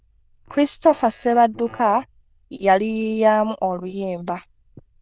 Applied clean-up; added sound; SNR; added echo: neural diffusion model UNIVERSE++.